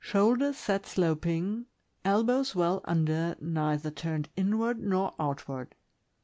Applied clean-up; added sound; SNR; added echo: none; none; none; none.